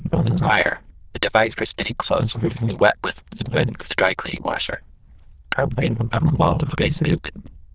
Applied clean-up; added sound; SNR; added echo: neural diffusion model UNIVERSE++.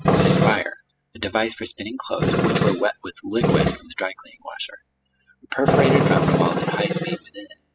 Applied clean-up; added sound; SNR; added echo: classical method spectral subtraction.